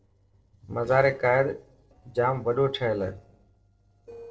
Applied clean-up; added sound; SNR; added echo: neural separator model SepFormer DNS4.